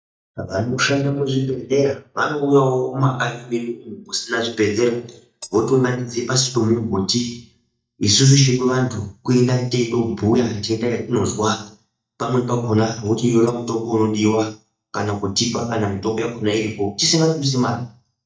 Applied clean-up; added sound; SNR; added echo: neural mask model DeepFilterNet 3.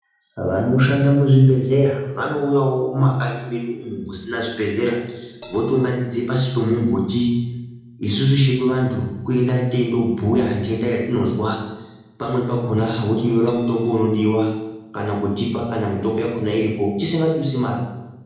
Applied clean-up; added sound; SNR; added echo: none; Crash cymbal; 20 dB; reverberation time 0.8 s.